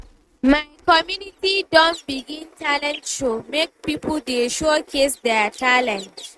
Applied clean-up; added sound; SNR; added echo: neural mask model RNNoise.